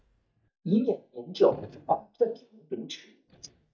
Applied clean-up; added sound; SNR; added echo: neural mask model DeepFilterNet 3.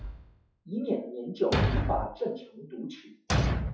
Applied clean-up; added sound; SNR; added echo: classical method WPE with log-MMSE.